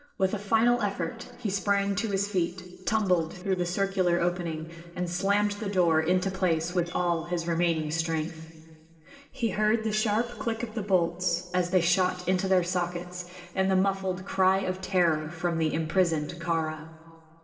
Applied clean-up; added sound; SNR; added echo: neural separator model SepFormer DNS4.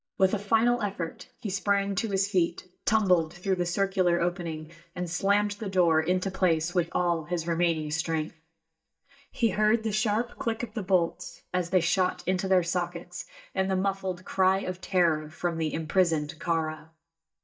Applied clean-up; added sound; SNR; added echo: neural mask model DeepFilterNet 3.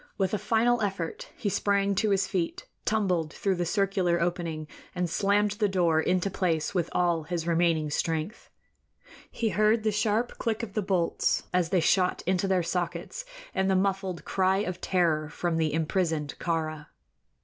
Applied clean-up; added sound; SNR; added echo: none; none; none; none.